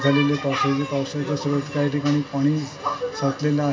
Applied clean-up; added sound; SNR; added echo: none; none; none; reverberation time 2.2 s.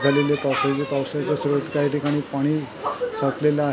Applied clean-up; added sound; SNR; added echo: none; none; none; none.